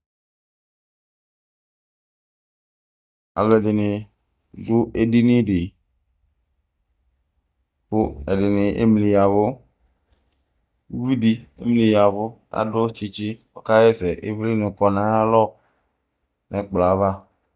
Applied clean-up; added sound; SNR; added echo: neural mask model DeepFilterNet 3.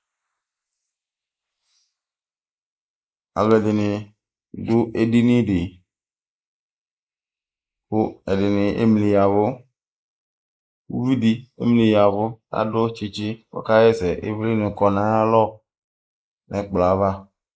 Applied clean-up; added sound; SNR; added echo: neural mask model Resemble Enhance denoiser.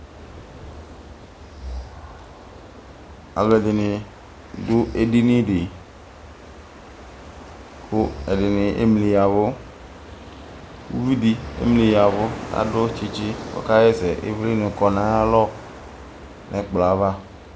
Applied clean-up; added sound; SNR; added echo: none; Ocean; 16 dB; none.